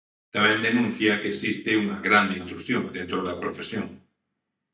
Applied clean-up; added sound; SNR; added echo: neural mask model DeepFilterNet 3.